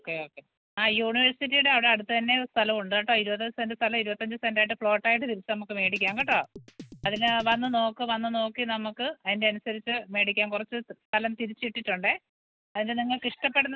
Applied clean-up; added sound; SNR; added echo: none; Drum kit; 18 dB; none.